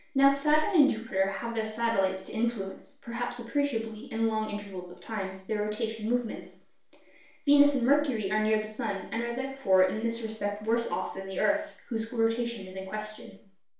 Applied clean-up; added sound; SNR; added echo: none; none; none; reverberation time 0.5 s.